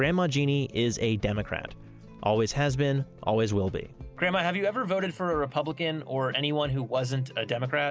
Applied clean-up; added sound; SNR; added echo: none; none; none; none.